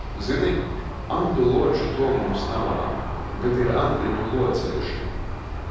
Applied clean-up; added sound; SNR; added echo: none; Aircraft; 5 dB; reverberation time 1.3 s.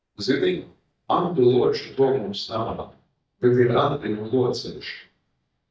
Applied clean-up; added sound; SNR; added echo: neural mask model DeepFilterNet 3.